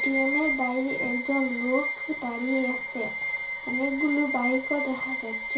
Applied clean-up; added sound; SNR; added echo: none; Bowed string instrument; -4 dB; reverberation time 0.5 s.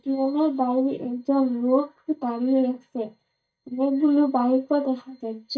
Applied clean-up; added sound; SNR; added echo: neural mask model DeepFilterNet 3.